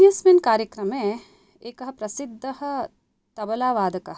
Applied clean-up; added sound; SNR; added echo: none; none; none; none.